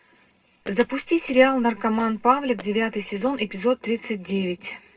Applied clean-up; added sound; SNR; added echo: neural separator model SepFormer DNS4.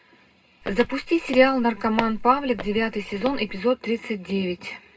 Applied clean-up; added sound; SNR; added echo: none; Walk, footsteps; 12 dB; reverberation time 0.2 s.